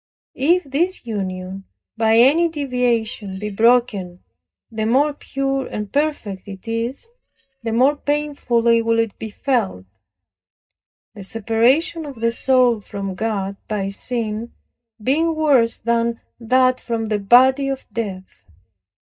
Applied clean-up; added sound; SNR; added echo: neural mask model DeepFilterNet 3.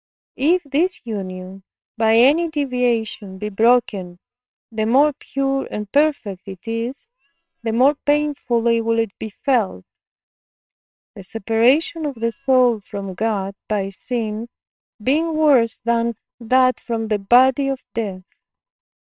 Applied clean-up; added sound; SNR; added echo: neural separator model SepFormer WHAMR!.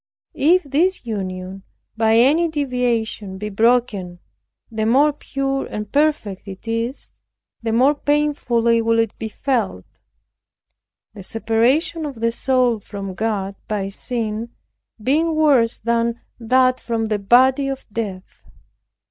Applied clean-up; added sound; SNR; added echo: none; none; none; none.